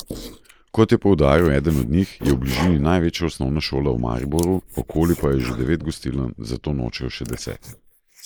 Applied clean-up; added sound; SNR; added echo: neural mask model Resemble Enhance denoiser.